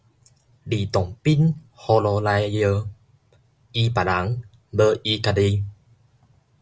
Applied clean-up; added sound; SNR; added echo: none; none; none; none.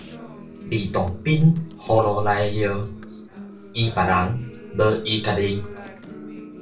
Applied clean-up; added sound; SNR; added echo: none; Acoustic guitar; 16 dB; reverberation time 0.3 s.